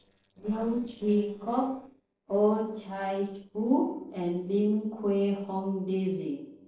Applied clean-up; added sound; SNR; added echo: neural separator model SepFormer DNS4.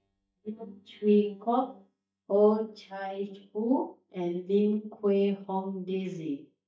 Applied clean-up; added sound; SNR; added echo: neural mask model DeepFilterNet 3.